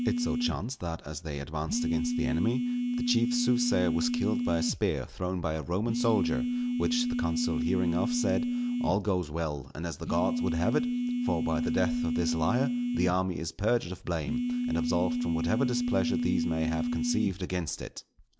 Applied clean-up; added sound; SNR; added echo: none; Telephone; 0 dB; none.